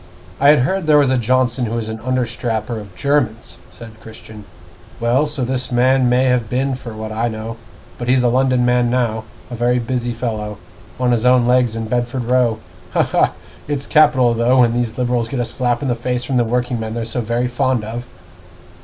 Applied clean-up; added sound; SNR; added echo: none; Mechanisms; 20 dB; none.